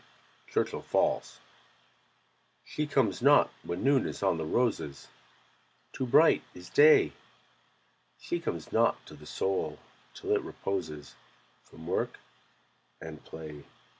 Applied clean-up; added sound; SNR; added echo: none; none; none; none.